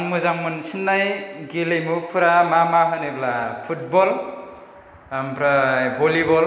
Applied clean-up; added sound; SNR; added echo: none; none; none; none.